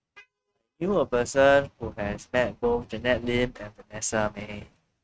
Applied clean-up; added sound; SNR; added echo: neural mask model RNNoise.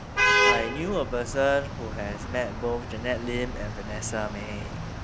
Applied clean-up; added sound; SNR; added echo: none; Traffic noise, roadway noise / Vehicle horn, car horn, honking; -2 dB; none.